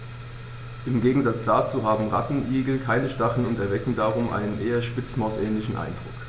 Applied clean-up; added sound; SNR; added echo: none; none; none; none.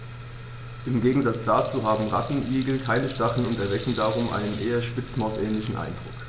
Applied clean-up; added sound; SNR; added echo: none; Rattle (instrument); 7 dB; none.